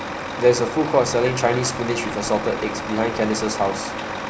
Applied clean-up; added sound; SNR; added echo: none; Truck; 6 dB; none.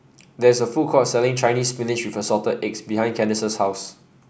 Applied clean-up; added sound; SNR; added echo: none; none; none; none.